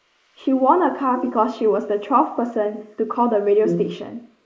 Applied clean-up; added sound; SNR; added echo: neural mask model Resemble Enhance denoiser.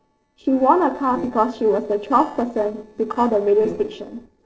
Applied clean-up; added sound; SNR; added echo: neural separator model SepFormer DNS4.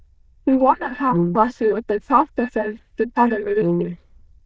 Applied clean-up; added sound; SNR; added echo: neural diffusion model UNIVERSE++.